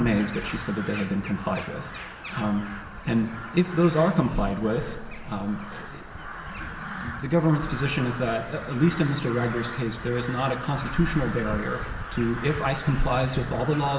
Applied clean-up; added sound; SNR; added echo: none; Crow; 10 dB; reverberation time 1.1 s.